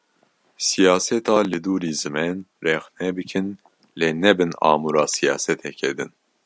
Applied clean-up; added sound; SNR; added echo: none; none; none; none.